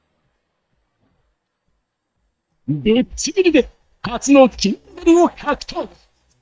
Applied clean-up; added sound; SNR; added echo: neural mask model DeepFilterNet 3.